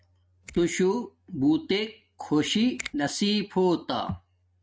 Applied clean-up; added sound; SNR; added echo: neural mask model RNNoise.